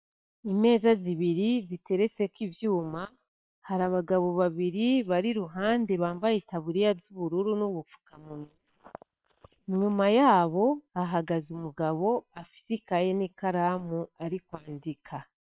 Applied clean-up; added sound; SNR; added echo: neural separator model SepFormer WHAM!.